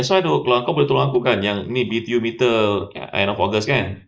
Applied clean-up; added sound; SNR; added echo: neural mask model Resemble Enhance denoiser.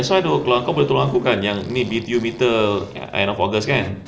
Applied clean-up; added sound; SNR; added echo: none; Fart; 18 dB; none.